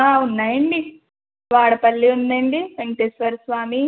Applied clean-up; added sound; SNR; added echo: none; none; none; none.